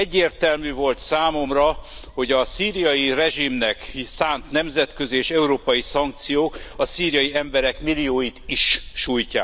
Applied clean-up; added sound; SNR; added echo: none; Gull, seagull; 17 dB; none.